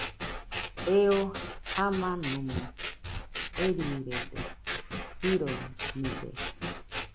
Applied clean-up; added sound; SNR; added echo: none; Scissors; 3 dB; none.